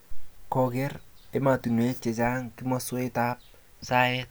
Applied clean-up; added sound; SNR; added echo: none; none; none; none.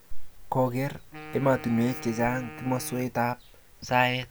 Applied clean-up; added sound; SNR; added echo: none; Wind instrument, woodwind instrument; 17 dB; none.